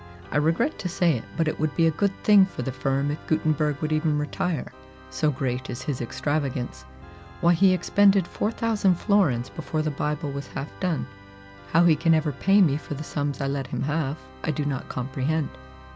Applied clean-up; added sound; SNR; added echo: none; Organ; 19 dB; none.